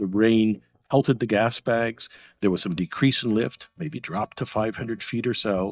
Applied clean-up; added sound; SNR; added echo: neural mask model DeepFilterNet 3.